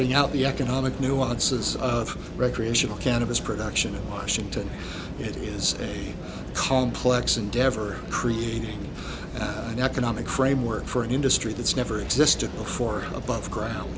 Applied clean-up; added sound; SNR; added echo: none; none; none; none.